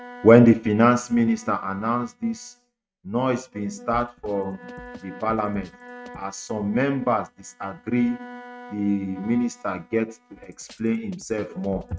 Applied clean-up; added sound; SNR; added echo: neural mask model RNNoise.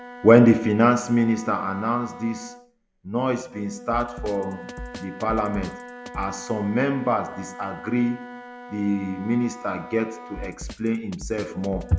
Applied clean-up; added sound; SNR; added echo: none; Wind instrument, woodwind instrument + Drum kit; 15 dB; none.